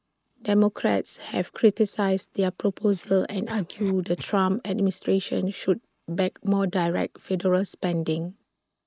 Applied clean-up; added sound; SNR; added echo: neural mask model Resemble Enhance denoiser.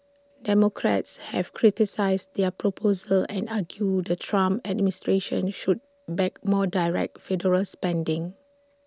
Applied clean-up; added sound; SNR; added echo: none; none; none; none.